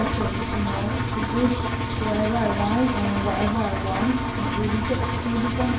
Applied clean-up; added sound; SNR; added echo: none; Engine; 0 dB; reverberation time 0.7 s.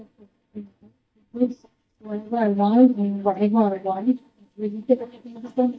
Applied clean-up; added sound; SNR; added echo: neural mask model DeepFilterNet 3.